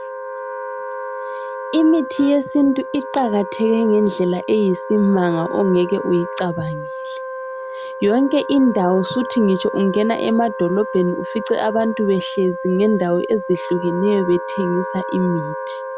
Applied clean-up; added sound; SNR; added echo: none; Wind instrument, woodwind instrument; 9 dB; none.